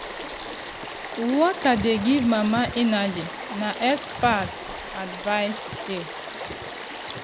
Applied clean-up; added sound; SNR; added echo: none; Stream / Frog; 8 dB; none.